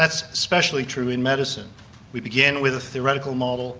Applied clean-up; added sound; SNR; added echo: none; none; none; none.